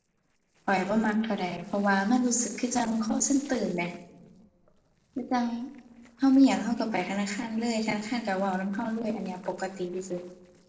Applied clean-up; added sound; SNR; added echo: neural separator model SepFormer DNS4.